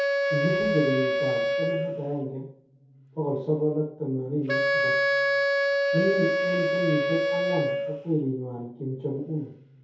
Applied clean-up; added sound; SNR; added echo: none; Wind instrument, woodwind instrument; -2 dB; reverberation time 0.6 s.